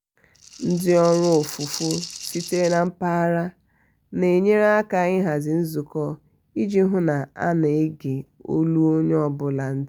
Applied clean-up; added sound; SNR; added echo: none; Rattle (instrument); 13 dB; none.